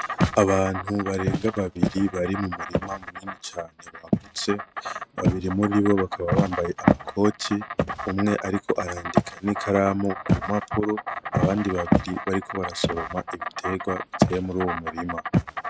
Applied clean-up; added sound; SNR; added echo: neural mask model RNNoise.